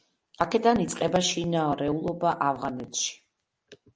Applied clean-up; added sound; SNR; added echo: none; none; none; none.